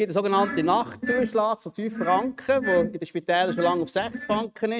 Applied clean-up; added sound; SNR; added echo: neural mask model RNNoise.